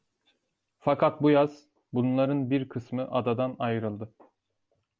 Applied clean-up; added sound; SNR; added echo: none; none; none; none.